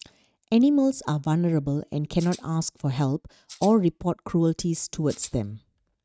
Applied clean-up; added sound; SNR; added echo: neural mask model RNNoise.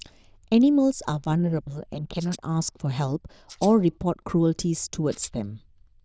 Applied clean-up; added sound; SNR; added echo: neural diffusion model UNIVERSE++.